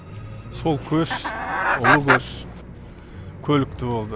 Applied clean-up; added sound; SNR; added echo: none; Chicken, rooster; -3 dB; none.